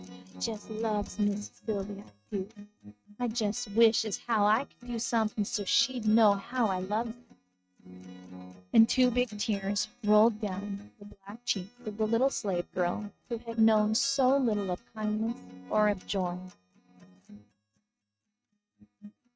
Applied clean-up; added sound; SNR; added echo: neural mask model RNNoise.